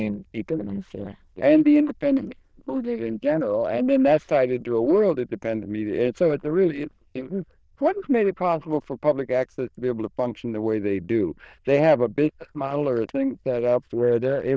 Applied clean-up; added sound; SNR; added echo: neural diffusion model UNIVERSE++.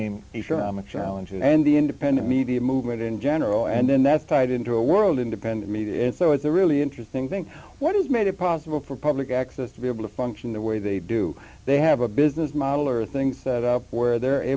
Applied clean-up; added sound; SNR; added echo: none; none; none; none.